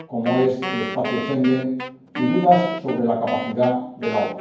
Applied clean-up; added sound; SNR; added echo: none; Wind instrument, woodwind instrument; 9 dB; reverberation time 0.9 s.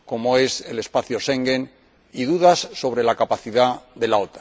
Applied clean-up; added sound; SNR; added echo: none; none; none; none.